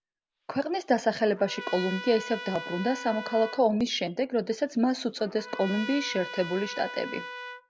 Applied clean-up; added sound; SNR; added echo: none; Trumpet; 13 dB; none.